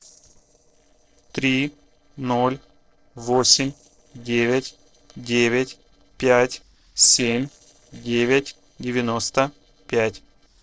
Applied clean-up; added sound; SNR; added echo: neural separator model SepFormer DNS4.